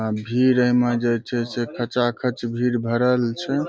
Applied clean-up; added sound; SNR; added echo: none; none; none; none.